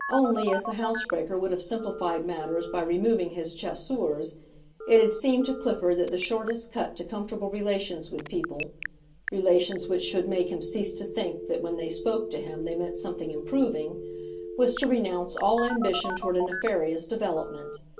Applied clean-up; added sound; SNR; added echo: none; Telephone; 11 dB; reverberation time 0.3 s.